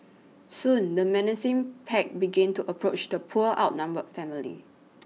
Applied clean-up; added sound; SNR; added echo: none; none; none; none.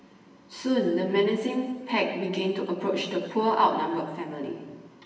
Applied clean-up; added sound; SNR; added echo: none; none; none; reverberation time 1.3 s.